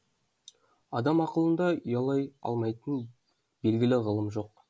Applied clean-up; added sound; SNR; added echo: none; none; none; none.